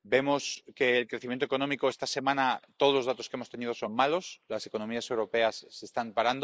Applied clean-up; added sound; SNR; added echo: neural mask model Resemble Enhance denoiser.